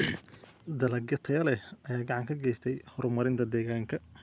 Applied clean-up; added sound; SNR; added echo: none; none; none; none.